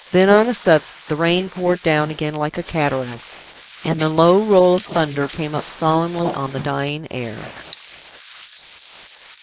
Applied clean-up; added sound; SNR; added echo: neural mask model Resemble Enhance denoiser.